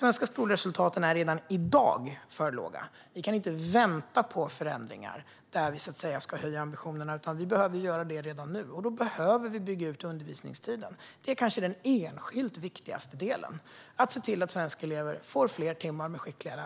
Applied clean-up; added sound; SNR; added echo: none; none; none; none.